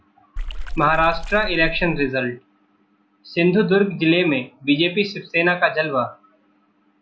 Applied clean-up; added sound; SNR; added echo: none; Water / Splash, splatter; 6 dB; none.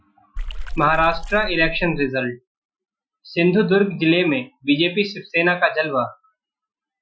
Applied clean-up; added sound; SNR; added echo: classical method Wiener filter.